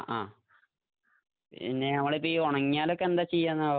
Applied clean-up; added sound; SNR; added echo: none; none; none; none.